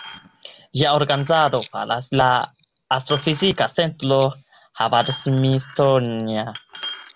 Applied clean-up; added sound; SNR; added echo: none; Coin (dropping); 12 dB; none.